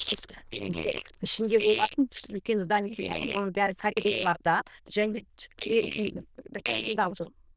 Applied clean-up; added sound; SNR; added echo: neural diffusion model UNIVERSE++.